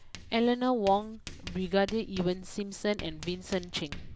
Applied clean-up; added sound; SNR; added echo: none; Writing; 14 dB; none.